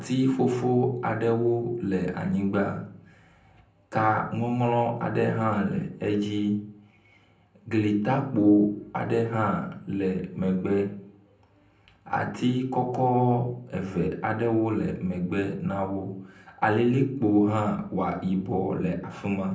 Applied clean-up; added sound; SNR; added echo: none; none; none; reverberation time 0.6 s.